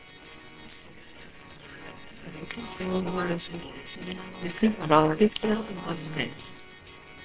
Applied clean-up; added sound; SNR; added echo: neural separator model SepFormer WHAMR!.